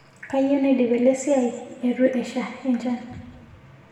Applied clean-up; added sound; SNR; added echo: none; none; none; reverberation time 1.2 s.